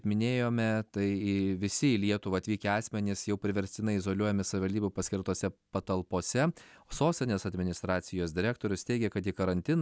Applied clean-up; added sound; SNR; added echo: none; none; none; none.